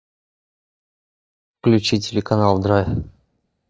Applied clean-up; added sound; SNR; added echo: neural mask model DeepFilterNet 3.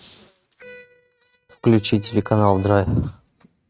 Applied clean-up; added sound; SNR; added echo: neural mask model RNNoise.